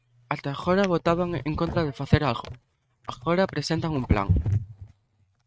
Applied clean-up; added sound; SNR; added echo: neural mask model RNNoise.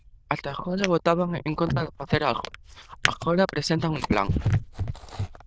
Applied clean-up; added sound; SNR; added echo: neural diffusion model UNIVERSE++.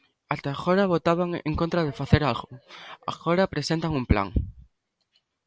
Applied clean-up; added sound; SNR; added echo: none; none; none; none.